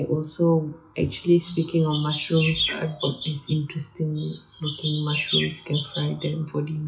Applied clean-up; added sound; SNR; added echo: classical method WPE with log-MMSE.